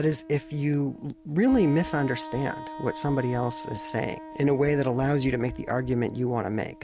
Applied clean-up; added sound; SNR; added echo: none; Wind instrument, woodwind instrument; 15 dB; none.